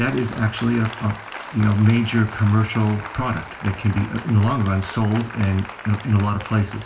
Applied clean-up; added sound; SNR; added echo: none; Applause; 15 dB; reverberation time 0.2 s.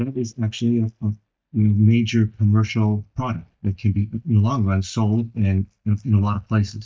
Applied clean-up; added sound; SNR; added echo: neural mask model DeepFilterNet 3.